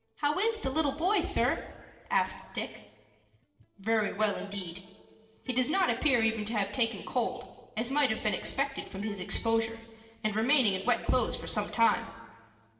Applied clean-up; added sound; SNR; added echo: neural separator model SepFormer DNS4.